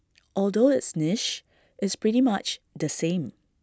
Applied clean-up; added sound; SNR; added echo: none; none; none; none.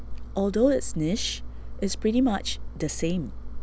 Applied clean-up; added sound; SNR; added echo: none; Engine; 6 dB; none.